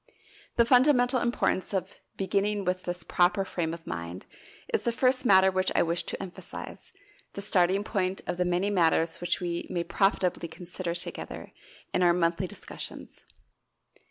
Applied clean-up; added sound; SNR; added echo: none; none; none; none.